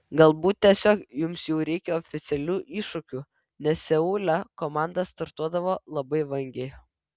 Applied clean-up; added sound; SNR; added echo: none; none; none; none.